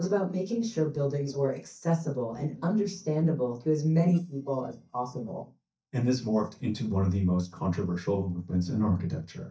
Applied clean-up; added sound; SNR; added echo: neural mask model DeepFilterNet 3.